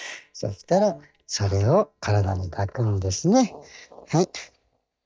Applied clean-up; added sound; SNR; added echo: neural mask model DeepFilterNet 3.